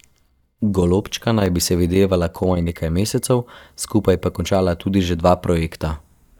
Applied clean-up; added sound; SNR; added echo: neural mask model DeepFilterNet 3.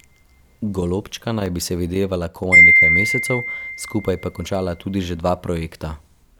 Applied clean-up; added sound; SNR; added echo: none; Wind chime; -4 dB; none.